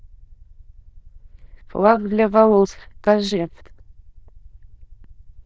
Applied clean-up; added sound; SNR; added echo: neural diffusion model UNIVERSE++.